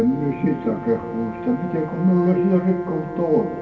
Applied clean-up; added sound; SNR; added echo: none; Brass instrument; 13 dB; reverberation time 1.8 s.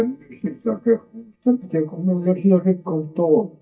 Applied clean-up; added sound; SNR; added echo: neural mask model DeepFilterNet 3.